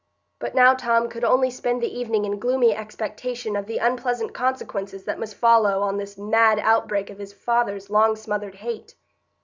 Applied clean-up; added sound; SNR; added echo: none; none; none; none.